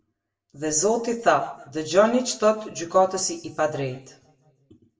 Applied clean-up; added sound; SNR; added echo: none; none; none; reverberation time 0.7 s.